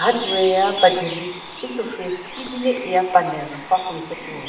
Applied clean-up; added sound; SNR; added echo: none; Bird; 11 dB; reverberation time 0.8 s.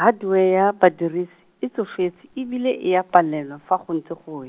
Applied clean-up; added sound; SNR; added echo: none; none; none; none.